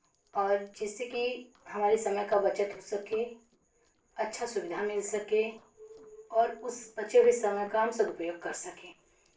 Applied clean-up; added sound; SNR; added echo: neural separator model SepFormer DNS4.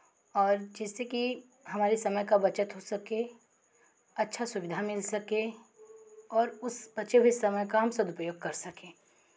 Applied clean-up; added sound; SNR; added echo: none; none; none; none.